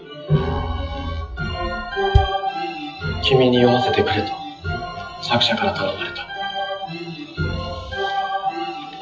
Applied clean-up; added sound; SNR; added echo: classical method WPE with log-MMSE.